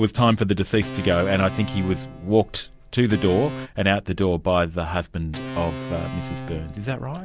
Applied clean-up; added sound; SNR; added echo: none; Organ; 12 dB; none.